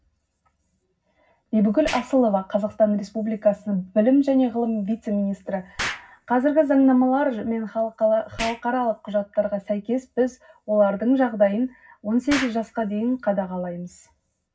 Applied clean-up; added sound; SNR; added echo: none; Explosion; 18 dB; reverberation time 0.4 s.